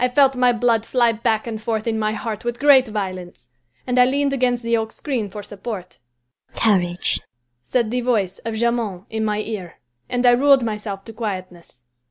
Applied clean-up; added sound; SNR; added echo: none; none; none; none.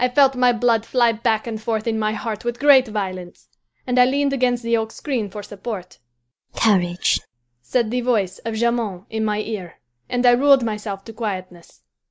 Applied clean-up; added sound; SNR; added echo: neural mask model Resemble Enhance denoiser.